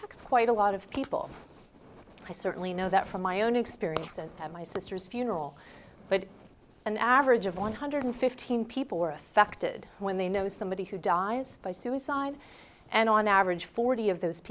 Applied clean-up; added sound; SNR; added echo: none; none; none; none.